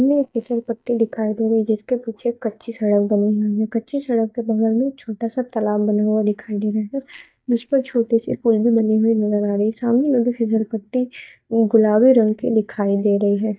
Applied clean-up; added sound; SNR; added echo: neural mask model DeepFilterNet 3.